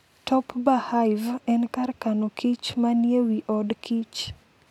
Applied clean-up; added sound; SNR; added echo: none; none; none; none.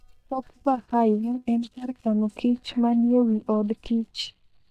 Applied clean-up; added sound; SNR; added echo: neural mask model DeepFilterNet 3.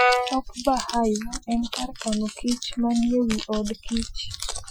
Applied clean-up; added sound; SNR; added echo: classical method Wiener filter.